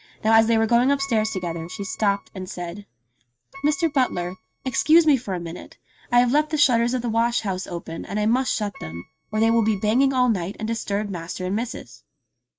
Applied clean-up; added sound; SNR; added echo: neural mask model RNNoise.